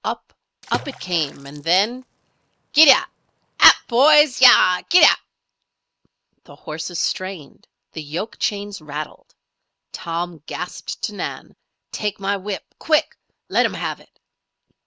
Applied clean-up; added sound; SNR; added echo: none; Water / Splash, splatter; 16 dB; none.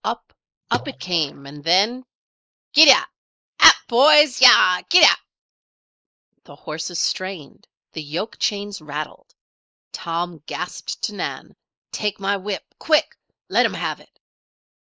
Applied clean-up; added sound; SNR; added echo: neural mask model Resemble Enhance denoiser.